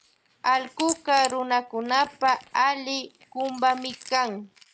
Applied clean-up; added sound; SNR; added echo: neural mask model Resemble Enhance denoiser.